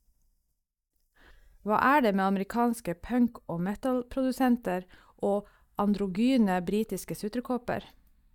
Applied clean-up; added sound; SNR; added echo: neural mask model DeepFilterNet 3.